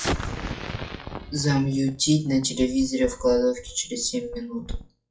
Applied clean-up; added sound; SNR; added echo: classical method WPE with log-MMSE.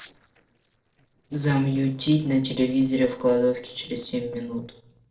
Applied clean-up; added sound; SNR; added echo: neural separator model SepFormer DNS4.